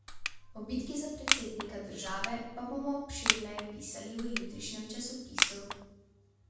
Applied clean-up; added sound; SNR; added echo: none; Crushing; -3 dB; reverberation time 1.2 s.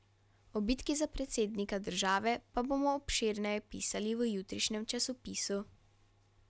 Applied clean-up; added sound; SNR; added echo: none; none; none; none.